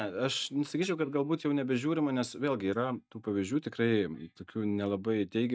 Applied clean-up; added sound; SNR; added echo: neural mask model DeepFilterNet 3.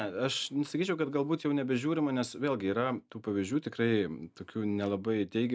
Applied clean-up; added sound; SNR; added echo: none; none; none; none.